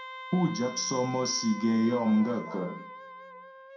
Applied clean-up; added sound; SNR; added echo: none; Wind instrument, woodwind instrument; 13 dB; reverberation time 0.5 s.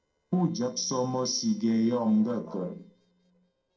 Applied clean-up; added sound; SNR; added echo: neural separator model SepFormer DNS4.